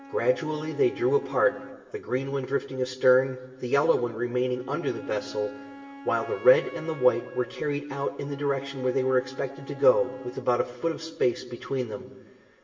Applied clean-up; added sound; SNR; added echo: none; Wind instrument, woodwind instrument; 19 dB; reverberation time 1.2 s.